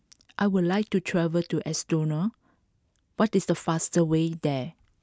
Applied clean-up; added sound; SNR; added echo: none; none; none; none.